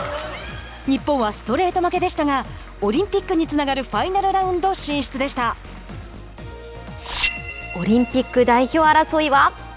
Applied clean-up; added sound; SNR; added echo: none; none; none; none.